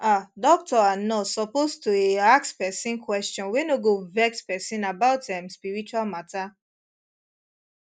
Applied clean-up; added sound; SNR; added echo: none; none; none; none.